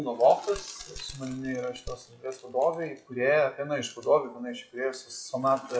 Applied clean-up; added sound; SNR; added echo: classical method WPE with log-MMSE.